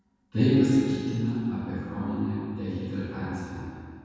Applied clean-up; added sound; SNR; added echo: none; Bowed string instrument; 20 dB; reverberation time 2.1 s.